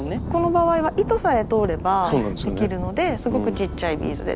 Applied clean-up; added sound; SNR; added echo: none; Thunder / Rain; 9 dB; none.